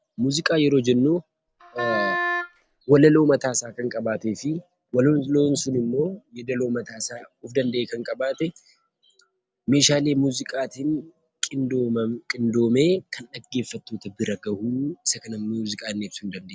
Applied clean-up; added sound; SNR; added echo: none; Wind instrument, woodwind instrument; 4 dB; none.